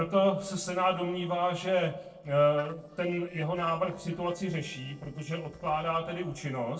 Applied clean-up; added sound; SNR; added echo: neural separator model SepFormer DNS4.